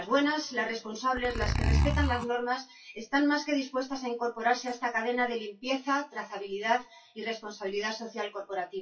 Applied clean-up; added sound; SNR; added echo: classical method WPE with log-MMSE.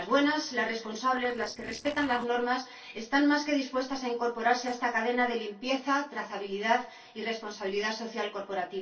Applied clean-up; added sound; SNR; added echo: neural separator model SepFormer DNS4.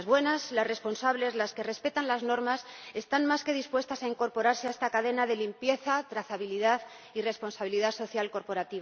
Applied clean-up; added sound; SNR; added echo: none; none; none; none.